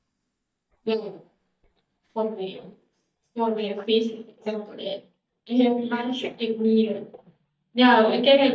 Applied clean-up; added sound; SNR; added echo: neural mask model DeepFilterNet 3.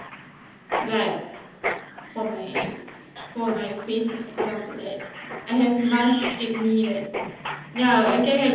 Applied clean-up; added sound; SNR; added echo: none; Mechanisms; 8 dB; reverberation time 0.9 s.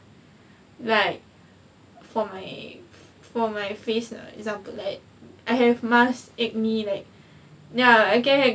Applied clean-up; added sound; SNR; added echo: none; none; none; none.